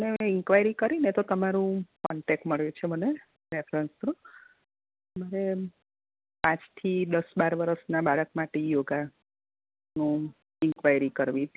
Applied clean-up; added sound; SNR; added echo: none; none; none; none.